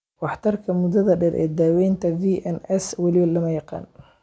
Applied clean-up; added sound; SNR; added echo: none; none; none; none.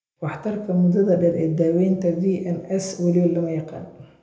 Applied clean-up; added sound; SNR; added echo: none; none; none; reverberation time 0.8 s.